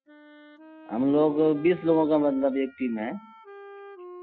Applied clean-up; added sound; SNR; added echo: classical method Wiener filter.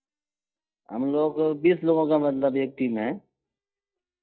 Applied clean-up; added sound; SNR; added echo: neural mask model DeepFilterNet 3.